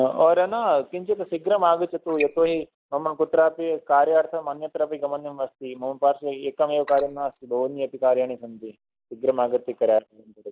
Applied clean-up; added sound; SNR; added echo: neural mask model Resemble Enhance denoiser.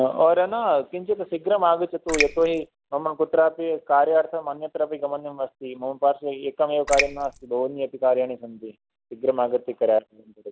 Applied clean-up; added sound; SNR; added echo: none; Raindrop; 4 dB; none.